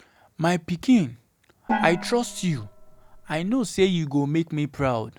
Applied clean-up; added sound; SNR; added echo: none; Gong; 8 dB; none.